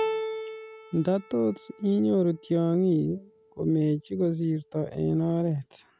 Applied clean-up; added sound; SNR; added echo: none; Keyboard (musical); 12 dB; none.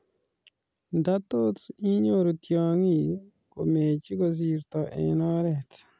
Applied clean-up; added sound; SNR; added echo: none; none; none; none.